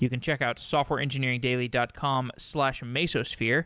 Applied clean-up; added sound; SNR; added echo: none; none; none; none.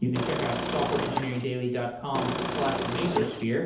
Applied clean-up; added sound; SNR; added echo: none; Engine / Car; 1 dB; reverberation time 2.2 s.